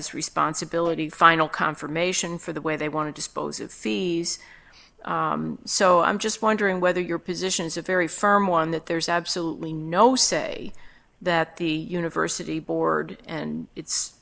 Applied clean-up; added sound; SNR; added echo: neural separator model SepFormer DNS4.